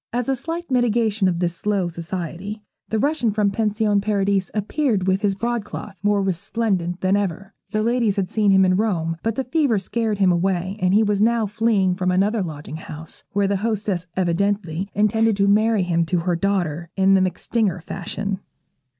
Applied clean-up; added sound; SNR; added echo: neural mask model Resemble Enhance denoiser.